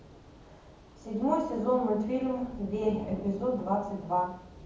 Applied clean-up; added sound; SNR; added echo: none; Thunder / Rain; 16 dB; reverberation time 1.2 s.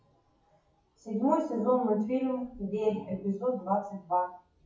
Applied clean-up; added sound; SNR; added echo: classical method WPE with log-MMSE.